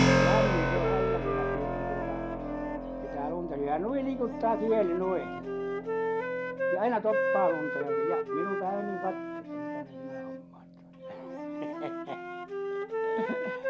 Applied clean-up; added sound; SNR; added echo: none; Wind instrument, woodwind instrument + Keyboard (musical); -3 dB; none.